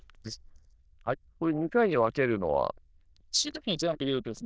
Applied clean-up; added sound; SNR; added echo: neural diffusion model UNIVERSE++.